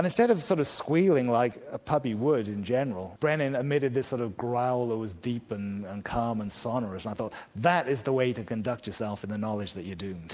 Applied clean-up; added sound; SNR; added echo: none; none; none; none.